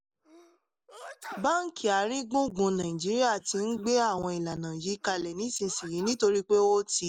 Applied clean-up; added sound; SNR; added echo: neural mask model Resemble Enhance denoiser.